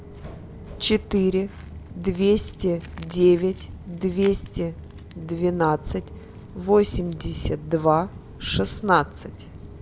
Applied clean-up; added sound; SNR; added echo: none; Walk, footsteps; 18 dB; none.